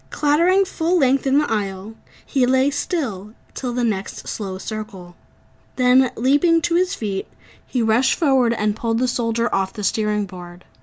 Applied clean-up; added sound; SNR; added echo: none; none; none; none.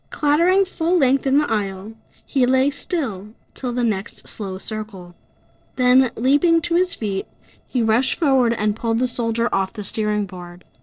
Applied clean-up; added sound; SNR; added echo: neural separator model SepFormer DNS4.